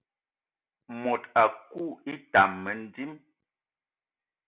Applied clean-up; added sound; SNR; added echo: none; none; none; none.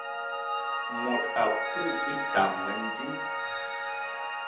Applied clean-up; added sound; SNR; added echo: none; Piano; -1 dB; reverberation time 0.9 s.